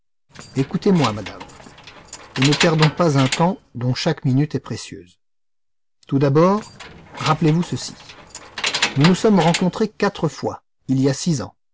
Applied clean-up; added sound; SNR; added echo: none; Keys jangling; 8 dB; none.